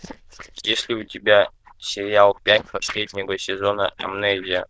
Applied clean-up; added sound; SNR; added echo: neural diffusion model UNIVERSE++.